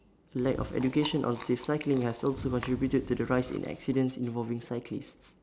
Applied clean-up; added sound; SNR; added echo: none; Chewing, mastication; 13 dB; none.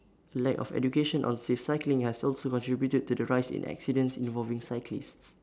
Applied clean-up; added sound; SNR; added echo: none; none; none; none.